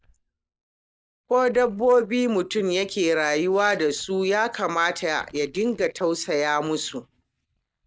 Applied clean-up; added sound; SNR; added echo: neural mask model DeepFilterNet 3.